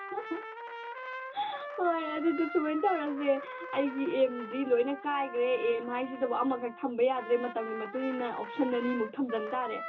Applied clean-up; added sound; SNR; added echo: none; Trumpet; 11 dB; reverberation time 0.2 s.